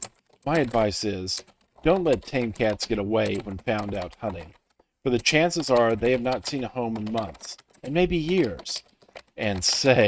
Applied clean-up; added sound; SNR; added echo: neural mask model RNNoise.